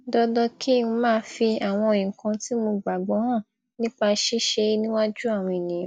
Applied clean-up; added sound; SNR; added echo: none; none; none; none.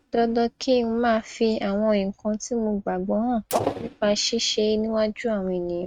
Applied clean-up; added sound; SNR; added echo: neural mask model RNNoise.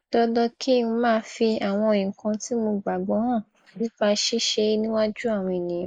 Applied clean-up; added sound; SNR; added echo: neural mask model Resemble Enhance denoiser.